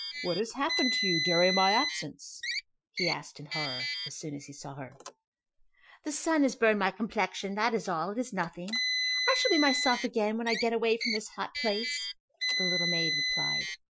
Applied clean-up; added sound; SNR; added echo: classical method Wiener filter.